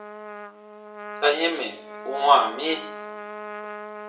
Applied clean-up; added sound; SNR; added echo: none; Trumpet; 12 dB; reverberation time 0.6 s.